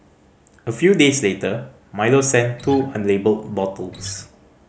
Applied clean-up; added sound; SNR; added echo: none; Acoustic guitar; 16 dB; none.